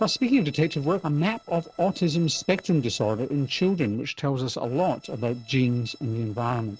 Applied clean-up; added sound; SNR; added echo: neural separator model SepFormer DNS4.